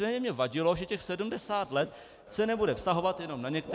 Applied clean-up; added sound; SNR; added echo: none; Zipper (clothing); 20 dB; none.